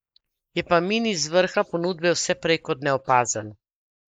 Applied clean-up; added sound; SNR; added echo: neural mask model Resemble Enhance denoiser.